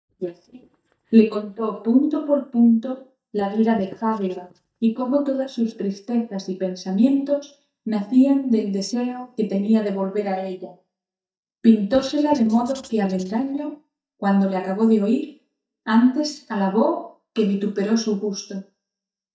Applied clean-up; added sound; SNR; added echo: neural mask model DeepFilterNet 3.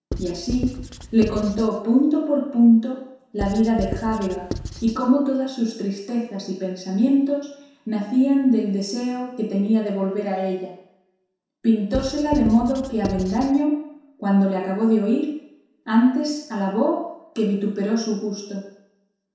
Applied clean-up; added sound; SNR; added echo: none; Writing; 10 dB; reverberation time 0.7 s.